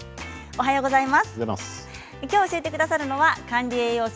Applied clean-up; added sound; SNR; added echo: none; none; none; none.